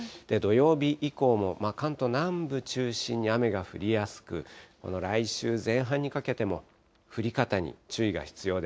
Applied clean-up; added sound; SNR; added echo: none; none; none; none.